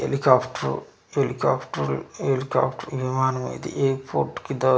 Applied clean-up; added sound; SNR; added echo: none; none; none; none.